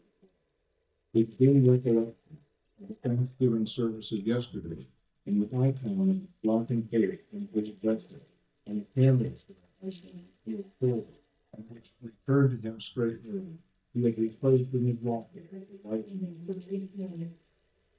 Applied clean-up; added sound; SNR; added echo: neural mask model DeepFilterNet 3.